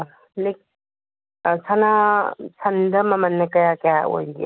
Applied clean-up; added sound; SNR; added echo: none; none; none; none.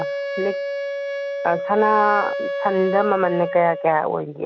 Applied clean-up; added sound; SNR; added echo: none; Wind instrument, woodwind instrument; 5 dB; none.